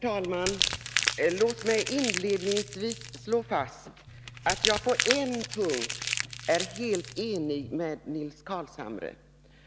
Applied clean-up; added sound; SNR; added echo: none; Crumpling, crinkling; 3 dB; none.